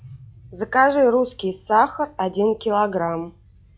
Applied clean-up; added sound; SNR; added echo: classical method log-MMSE.